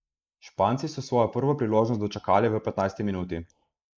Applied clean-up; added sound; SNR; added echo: neural mask model Resemble Enhance denoiser.